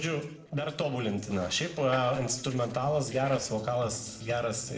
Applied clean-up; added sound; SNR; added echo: neural separator model SepFormer DNS4.